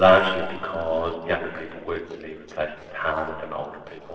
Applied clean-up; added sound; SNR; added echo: neural separator model SepFormer DNS4.